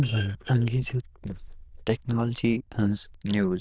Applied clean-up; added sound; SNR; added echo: neural diffusion model UNIVERSE++.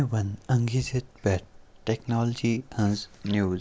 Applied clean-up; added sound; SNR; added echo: none; none; none; none.